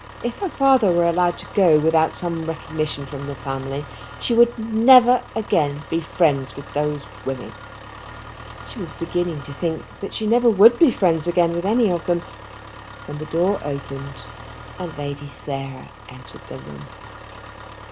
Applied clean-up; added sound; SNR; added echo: none; Engine; 16 dB; none.